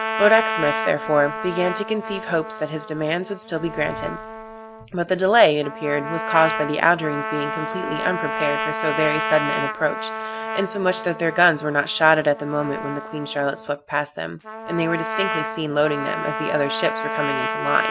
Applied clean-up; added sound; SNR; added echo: none; Trumpet; 6 dB; none.